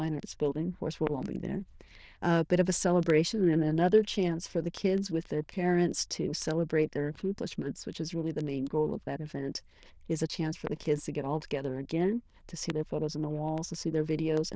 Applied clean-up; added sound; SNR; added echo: neural diffusion model UNIVERSE++.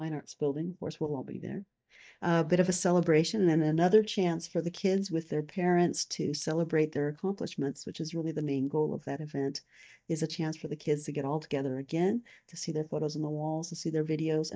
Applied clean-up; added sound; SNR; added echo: neural mask model DeepFilterNet 3.